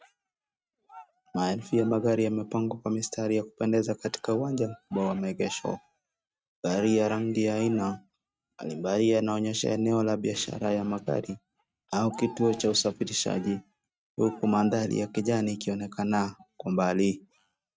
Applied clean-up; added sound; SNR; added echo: neural mask model RNNoise.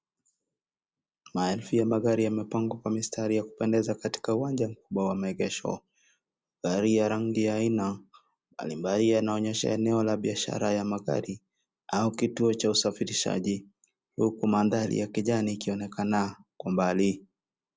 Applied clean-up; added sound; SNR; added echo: none; none; none; none.